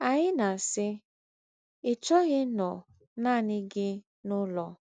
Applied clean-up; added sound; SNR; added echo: none; none; none; none.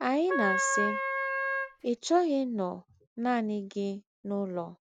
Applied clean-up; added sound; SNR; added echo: none; Wind instrument, woodwind instrument; 0 dB; none.